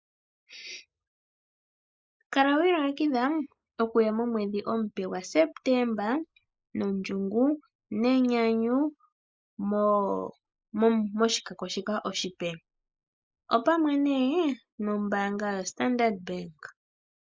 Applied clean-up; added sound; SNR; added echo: neural mask model Resemble Enhance denoiser.